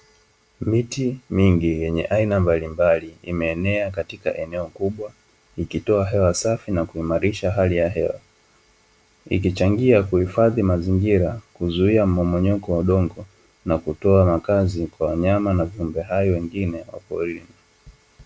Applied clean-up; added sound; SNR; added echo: none; none; none; none.